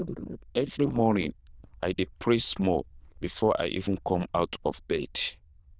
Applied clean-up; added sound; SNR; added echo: neural diffusion model UNIVERSE++.